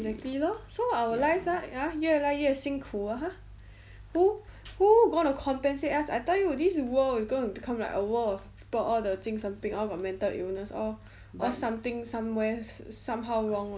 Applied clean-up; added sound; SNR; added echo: none; none; none; none.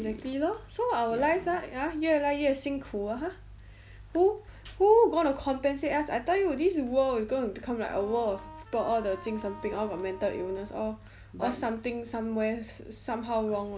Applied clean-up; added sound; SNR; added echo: none; Wind instrument, woodwind instrument; 18 dB; none.